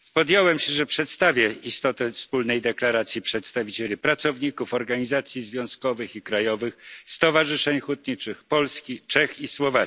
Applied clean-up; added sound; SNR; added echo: none; none; none; none.